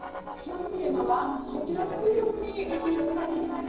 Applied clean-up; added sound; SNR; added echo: neural separator model SepFormer DNS4.